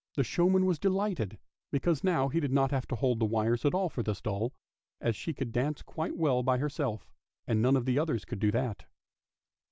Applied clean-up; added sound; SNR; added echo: none; none; none; none.